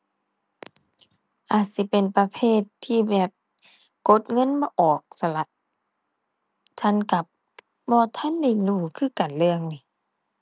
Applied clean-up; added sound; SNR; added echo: none; none; none; none.